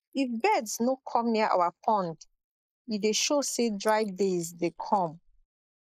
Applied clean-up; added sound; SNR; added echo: neural mask model Resemble Enhance denoiser.